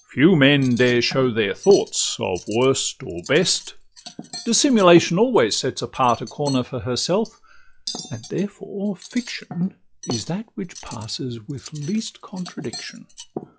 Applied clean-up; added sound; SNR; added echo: classical method log-MMSE.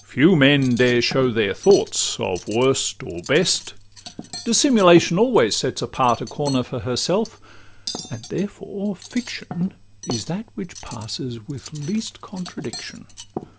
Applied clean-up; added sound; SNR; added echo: none; Cutlery, silverware; 17 dB; none.